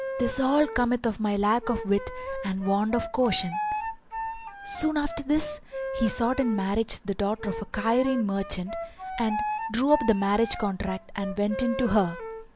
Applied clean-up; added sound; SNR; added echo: none; Wind instrument, woodwind instrument; 9 dB; none.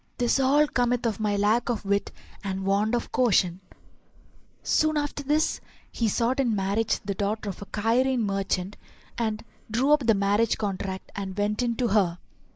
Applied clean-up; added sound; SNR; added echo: neural mask model Resemble Enhance denoiser.